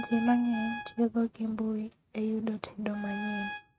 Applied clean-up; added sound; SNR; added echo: neural mask model RNNoise.